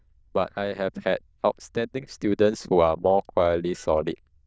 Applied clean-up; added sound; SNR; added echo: neural diffusion model UNIVERSE++.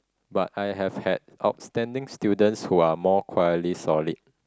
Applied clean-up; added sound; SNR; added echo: none; none; none; none.